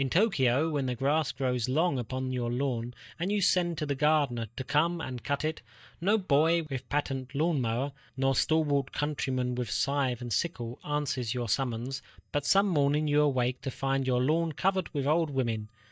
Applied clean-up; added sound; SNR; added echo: neural mask model DeepFilterNet 3.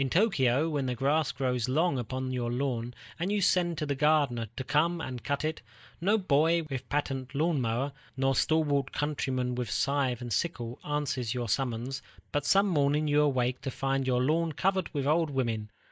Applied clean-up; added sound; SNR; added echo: neural mask model Resemble Enhance denoiser.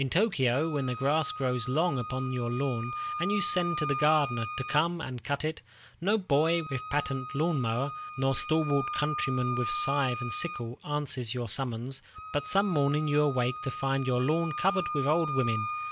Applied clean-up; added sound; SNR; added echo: none; Wind instrument, woodwind instrument; 8 dB; none.